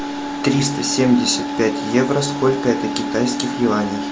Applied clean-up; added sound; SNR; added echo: none; none; none; none.